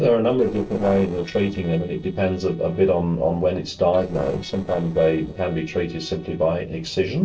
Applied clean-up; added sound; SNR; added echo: neural separator model SepFormer DNS4.